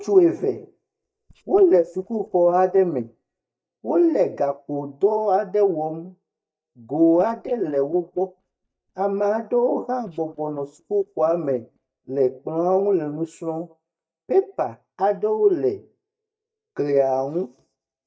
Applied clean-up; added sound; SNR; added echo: neural mask model DeepFilterNet 3.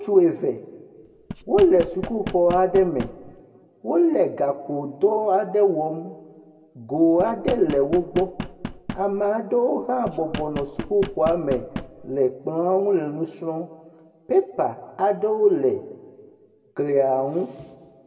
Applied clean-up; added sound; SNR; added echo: none; Knock; 11 dB; reverberation time 1.1 s.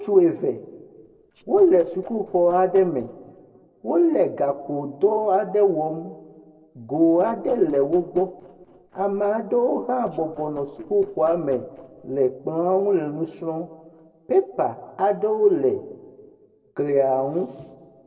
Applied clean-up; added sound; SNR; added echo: neural separator model SepFormer DNS4.